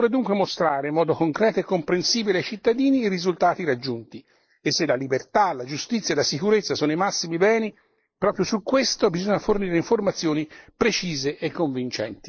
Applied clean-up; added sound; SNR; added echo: neural mask model Resemble Enhance denoiser.